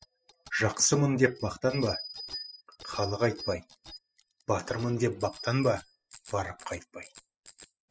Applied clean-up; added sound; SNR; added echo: classical method spectral subtraction.